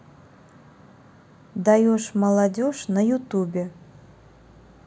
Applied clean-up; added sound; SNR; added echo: none; none; none; none.